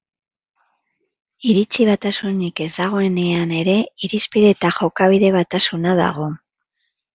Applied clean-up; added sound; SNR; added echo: none; none; none; none.